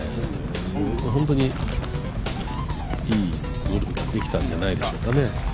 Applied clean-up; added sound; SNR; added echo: none; none; none; none.